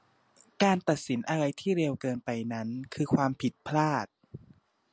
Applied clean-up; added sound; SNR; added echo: none; none; none; none.